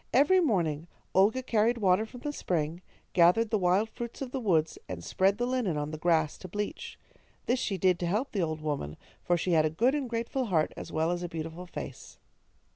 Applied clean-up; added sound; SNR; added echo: none; none; none; none.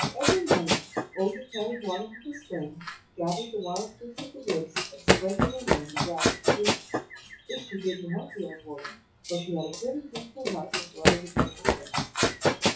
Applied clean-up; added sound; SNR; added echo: classical method WPE with log-MMSE.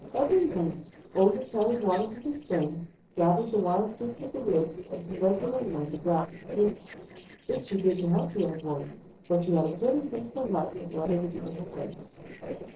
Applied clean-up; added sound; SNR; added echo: neural separator model SepFormer DNS4.